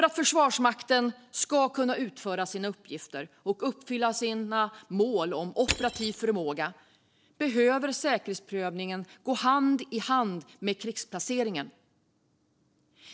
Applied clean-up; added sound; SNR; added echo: neural separator model SepFormer DNS4.